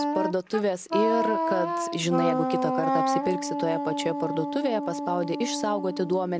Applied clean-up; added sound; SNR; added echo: none; Wind instrument, woodwind instrument; 1 dB; none.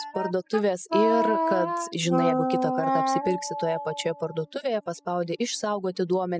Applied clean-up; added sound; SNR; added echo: classical method spectral subtraction.